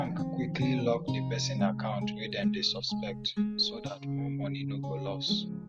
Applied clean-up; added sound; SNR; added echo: neural mask model RNNoise.